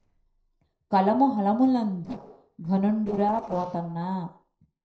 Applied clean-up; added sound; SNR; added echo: neural separator model SepFormer DNS4.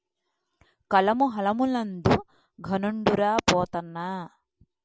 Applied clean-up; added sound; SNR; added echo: none; none; none; none.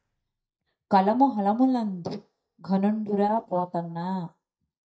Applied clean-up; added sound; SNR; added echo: neural mask model DeepFilterNet 3.